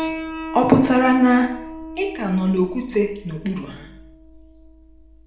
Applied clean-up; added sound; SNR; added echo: none; Piano; 12 dB; reverberation time 0.7 s.